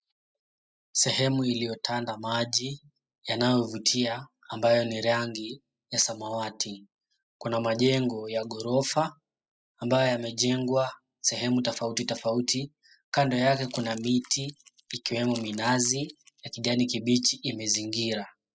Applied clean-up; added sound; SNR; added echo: classical method spectral subtraction.